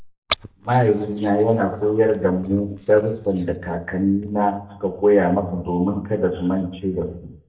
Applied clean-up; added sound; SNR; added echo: neural mask model DeepFilterNet 3.